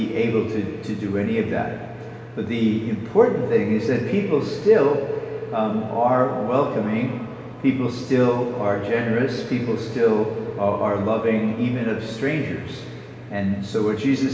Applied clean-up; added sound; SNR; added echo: none; none; none; reverberation time 1.2 s.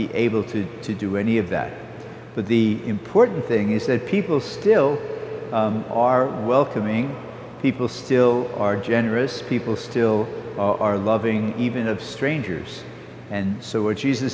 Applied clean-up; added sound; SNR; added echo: none; none; none; none.